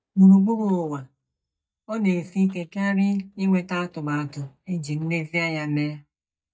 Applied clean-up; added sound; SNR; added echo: neural mask model DeepFilterNet 3.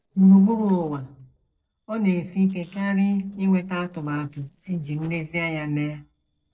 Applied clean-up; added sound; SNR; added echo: neural separator model SepFormer DNS4.